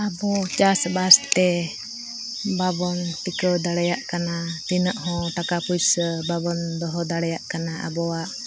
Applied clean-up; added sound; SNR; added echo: none; none; none; none.